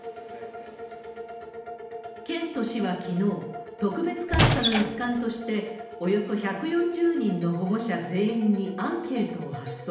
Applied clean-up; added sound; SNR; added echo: none; Squeak / Wood; -4 dB; reverberation time 0.8 s.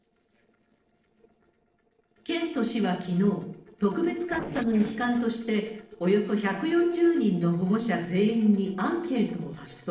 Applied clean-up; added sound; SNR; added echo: neural separator model SepFormer DNS4.